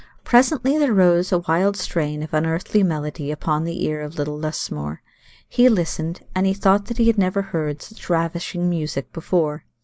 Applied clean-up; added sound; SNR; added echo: neural mask model Resemble Enhance denoiser.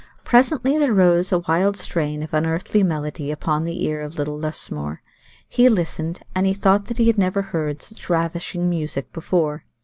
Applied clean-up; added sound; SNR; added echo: none; none; none; none.